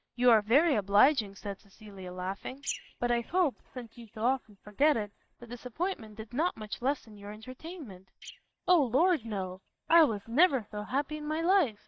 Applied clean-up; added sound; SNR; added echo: neural mask model DeepFilterNet 3.